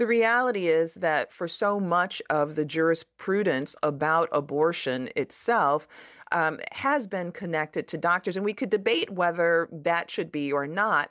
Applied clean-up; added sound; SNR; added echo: none; none; none; none.